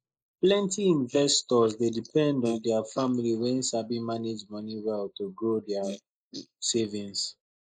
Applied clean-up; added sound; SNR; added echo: neural mask model Resemble Enhance denoiser.